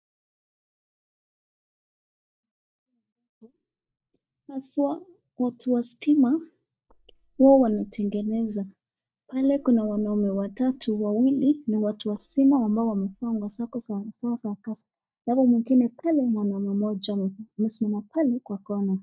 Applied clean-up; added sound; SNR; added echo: neural mask model DeepFilterNet 3.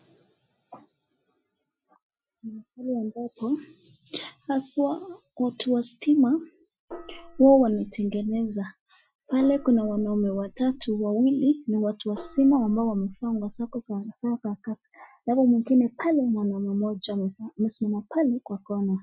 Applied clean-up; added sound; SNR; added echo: classical method Wiener filter.